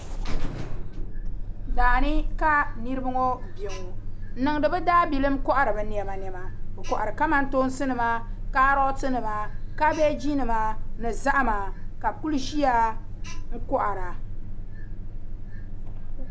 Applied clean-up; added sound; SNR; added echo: none; Alarm; 0 dB; none.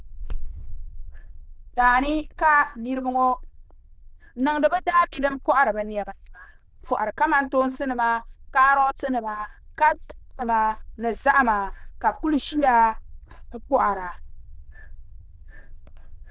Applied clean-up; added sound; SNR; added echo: neural diffusion model UNIVERSE++.